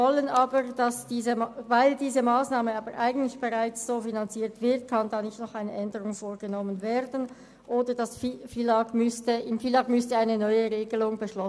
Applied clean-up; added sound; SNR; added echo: none; none; none; none.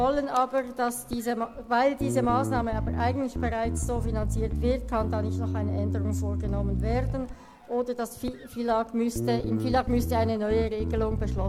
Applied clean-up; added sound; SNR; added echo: none; Bass guitar; 2 dB; none.